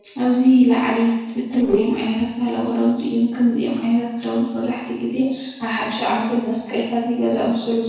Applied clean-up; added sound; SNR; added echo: neural separator model SepFormer DNS4.